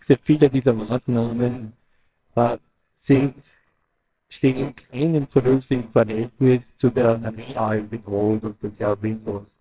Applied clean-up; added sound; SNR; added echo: neural separator model SepFormer WHAMR!.